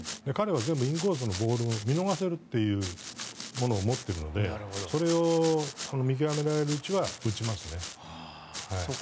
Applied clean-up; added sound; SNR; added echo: none; Domestic sounds, home sounds; 12 dB; none.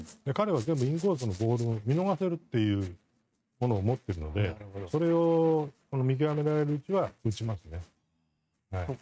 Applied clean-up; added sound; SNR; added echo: neural mask model RNNoise.